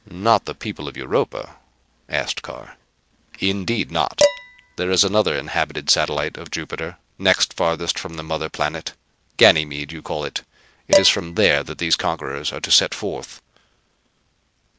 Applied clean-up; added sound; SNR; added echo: none; Dishes, pots, and pans; 3 dB; none.